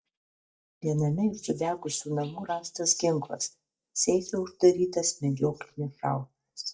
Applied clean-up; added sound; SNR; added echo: neural mask model DeepFilterNet 3.